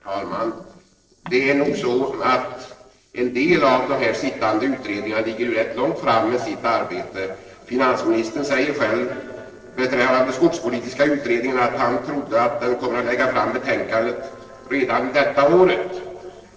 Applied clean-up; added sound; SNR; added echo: neural separator model SepFormer DNS4.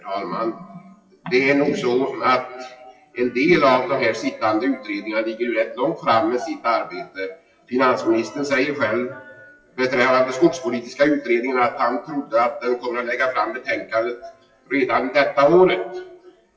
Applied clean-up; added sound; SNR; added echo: classical method WPE with log-MMSE.